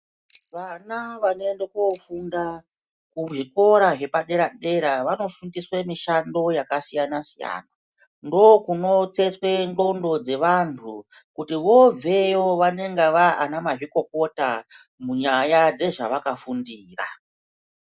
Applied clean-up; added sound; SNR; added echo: none; Bicycle bell; 19 dB; none.